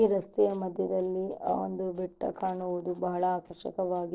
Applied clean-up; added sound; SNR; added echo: neural separator model SepFormer DNS4.